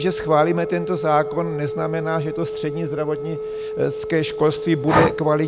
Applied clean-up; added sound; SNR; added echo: none; Breathing + Telephone; 4 dB; none.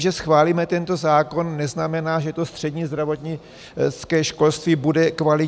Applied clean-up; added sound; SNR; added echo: none; none; none; none.